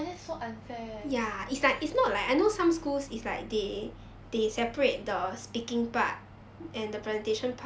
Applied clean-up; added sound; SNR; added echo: none; none; none; none.